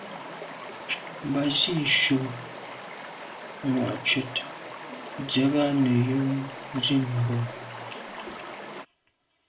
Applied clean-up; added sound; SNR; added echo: none; Stream; 11 dB; reverberation time 0.4 s.